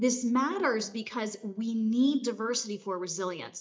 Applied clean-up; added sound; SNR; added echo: neural mask model DeepFilterNet 3.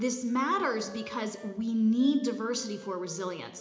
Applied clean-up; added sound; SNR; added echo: none; Wind instrument, woodwind instrument; 20 dB; reverberation time 0.8 s.